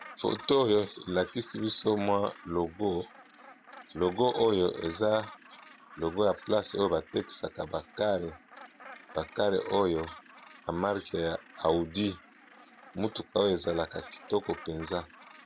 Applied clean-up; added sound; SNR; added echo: none; Gull, seagull; 19 dB; none.